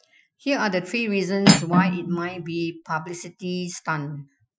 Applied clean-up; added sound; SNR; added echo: classical method Wiener filter.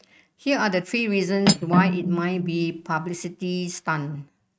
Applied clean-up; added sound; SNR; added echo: neural mask model RNNoise.